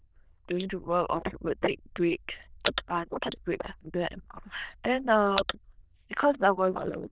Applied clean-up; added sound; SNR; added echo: neural diffusion model UNIVERSE++.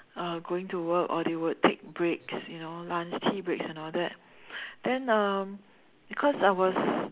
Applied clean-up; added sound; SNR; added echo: none; none; none; none.